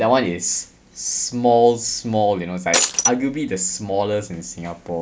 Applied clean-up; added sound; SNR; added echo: none; Shatter; -2 dB; none.